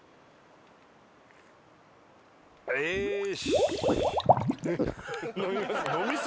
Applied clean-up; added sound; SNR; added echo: none; Liquid; -3 dB; none.